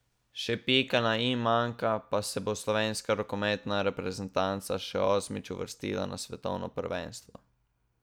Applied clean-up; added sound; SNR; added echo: none; none; none; none.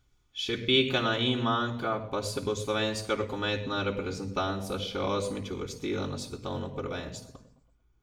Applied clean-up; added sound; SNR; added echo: none; none; none; reverberation time 0.7 s.